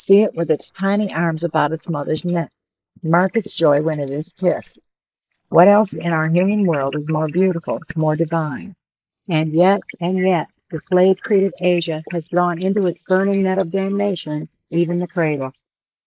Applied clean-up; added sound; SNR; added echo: neural mask model Resemble Enhance denoiser.